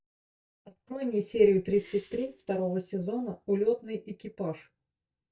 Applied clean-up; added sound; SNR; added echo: neural mask model DeepFilterNet 3.